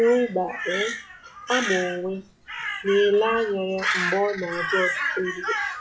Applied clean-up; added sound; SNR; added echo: classical method WPE with log-MMSE.